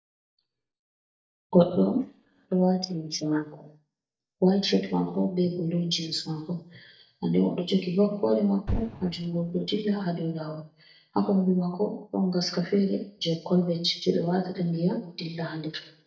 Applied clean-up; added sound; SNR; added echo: neural mask model DeepFilterNet 3.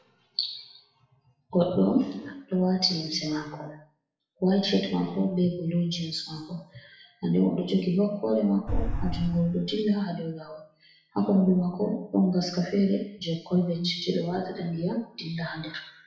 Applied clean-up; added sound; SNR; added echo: classical method WPE with log-MMSE.